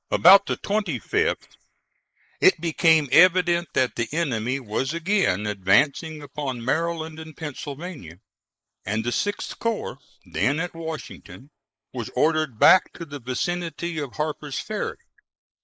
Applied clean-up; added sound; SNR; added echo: neural mask model Resemble Enhance denoiser.